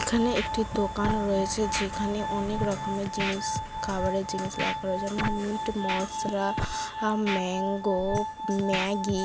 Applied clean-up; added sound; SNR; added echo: none; Glass + Scratching (performance technique); 3 dB; none.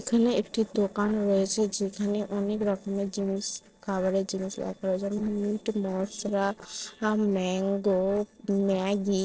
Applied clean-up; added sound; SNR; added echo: neural separator model SepFormer DNS4.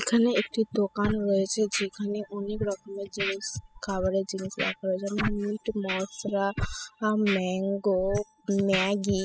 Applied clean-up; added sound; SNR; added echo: classical method spectral subtraction.